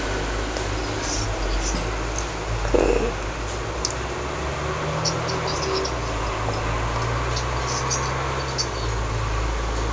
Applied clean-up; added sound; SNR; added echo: none; Snare drum; 16 dB; none.